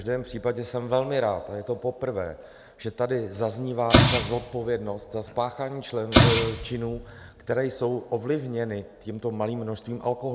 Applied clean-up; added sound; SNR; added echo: none; Explosion; -4 dB; none.